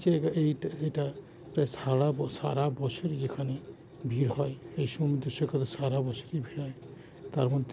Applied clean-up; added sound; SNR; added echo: none; none; none; none.